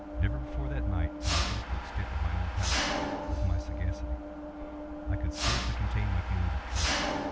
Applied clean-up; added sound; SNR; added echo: none; Mechanisms; 4 dB; none.